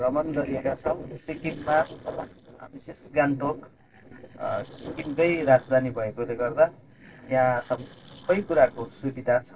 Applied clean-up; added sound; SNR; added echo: neural separator model SepFormer DNS4.